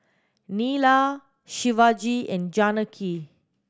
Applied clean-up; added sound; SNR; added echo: none; none; none; none.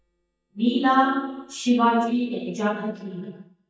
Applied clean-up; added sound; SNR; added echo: neural mask model DeepFilterNet 3.